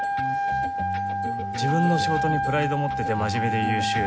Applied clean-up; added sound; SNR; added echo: none; Wind instrument, woodwind instrument; -1 dB; none.